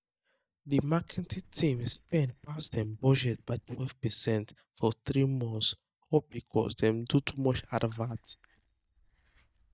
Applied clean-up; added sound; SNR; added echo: neural mask model DeepFilterNet 3.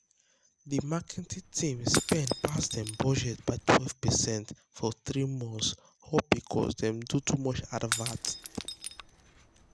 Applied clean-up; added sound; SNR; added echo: none; Shatter / Crushing; 9 dB; none.